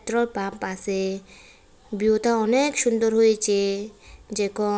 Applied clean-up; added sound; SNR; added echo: none; none; none; none.